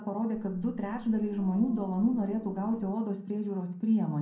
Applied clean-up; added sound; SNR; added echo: none; Growling; 19 dB; reverberation time 0.5 s.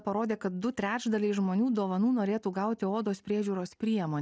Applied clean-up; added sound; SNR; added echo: none; none; none; none.